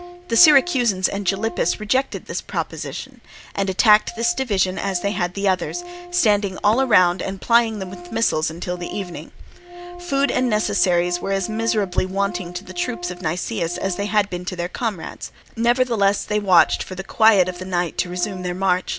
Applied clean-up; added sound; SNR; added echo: none; Organ; 17 dB; none.